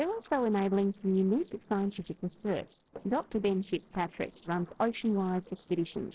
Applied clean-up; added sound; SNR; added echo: neural separator model SepFormer DNS4.